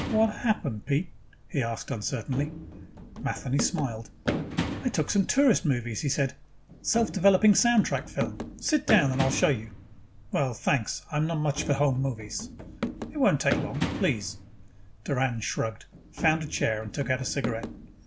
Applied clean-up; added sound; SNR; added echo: none; Run; 9 dB; none.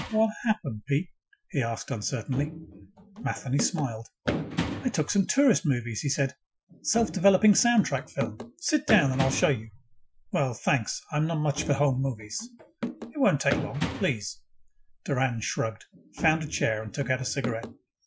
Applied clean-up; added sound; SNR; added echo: classical method Wiener filter.